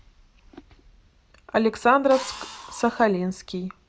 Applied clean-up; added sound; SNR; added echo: none; Drill; 15 dB; none.